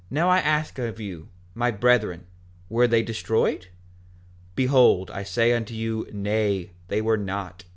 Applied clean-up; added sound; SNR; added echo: none; none; none; none.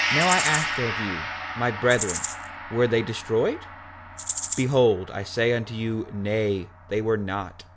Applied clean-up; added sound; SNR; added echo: none; Rattle (instrument) + Gong; 6 dB; none.